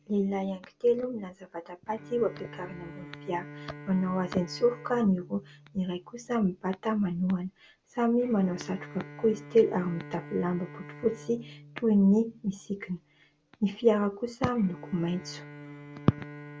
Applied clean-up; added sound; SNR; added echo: none; Bowed string instrument; 18 dB; none.